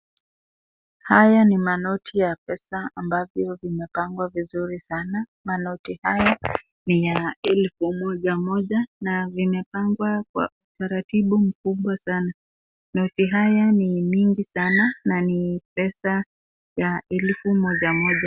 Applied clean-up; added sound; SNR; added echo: none; none; none; none.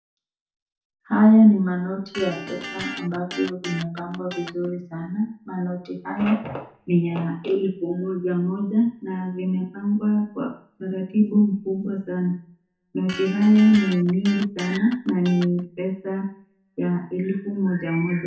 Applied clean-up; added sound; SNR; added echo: none; Electric guitar; 13 dB; reverberation time 0.7 s.